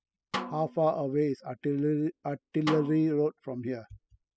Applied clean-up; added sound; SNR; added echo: classical method spectral subtraction.